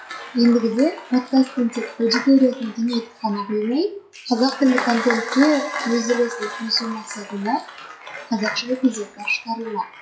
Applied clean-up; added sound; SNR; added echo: classical method WPE with log-MMSE.